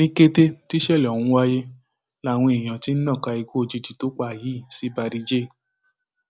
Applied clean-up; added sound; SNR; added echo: none; none; none; none.